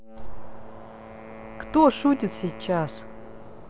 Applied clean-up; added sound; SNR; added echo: none; Wind instrument, woodwind instrument; 19 dB; none.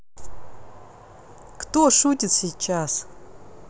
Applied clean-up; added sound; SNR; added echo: none; none; none; none.